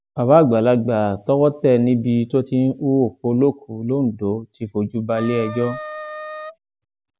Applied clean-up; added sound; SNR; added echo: none; Wind instrument, woodwind instrument; 12 dB; none.